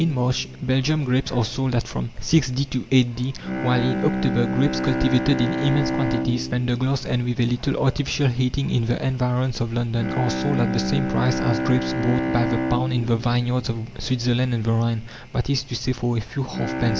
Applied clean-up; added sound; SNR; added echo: none; Bowed string instrument; 6 dB; none.